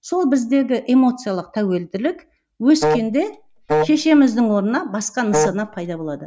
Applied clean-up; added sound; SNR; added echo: none; Wind instrument, woodwind instrument; 4 dB; none.